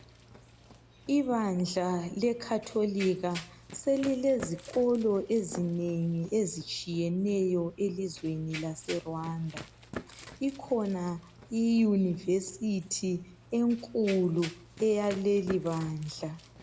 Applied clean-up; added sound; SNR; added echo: none; Run; 18 dB; none.